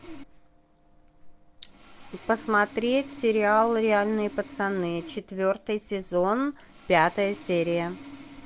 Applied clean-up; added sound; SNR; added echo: none; Sawing; 19 dB; none.